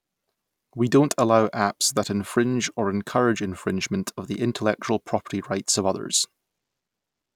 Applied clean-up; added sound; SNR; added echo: none; none; none; none.